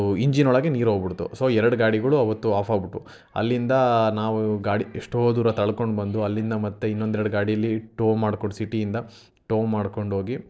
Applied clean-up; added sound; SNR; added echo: none; none; none; none.